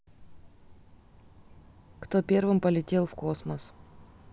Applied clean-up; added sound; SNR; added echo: none; none; none; none.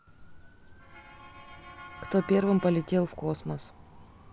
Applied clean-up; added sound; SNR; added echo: none; Motor vehicle (road) / Siren; 18 dB; none.